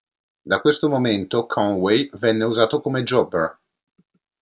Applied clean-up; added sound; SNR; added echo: none; none; none; none.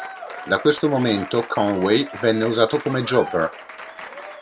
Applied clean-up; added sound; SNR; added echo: none; Applause / Crowd; 13 dB; none.